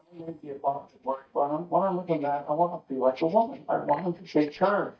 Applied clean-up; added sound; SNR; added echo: neural mask model DeepFilterNet 3.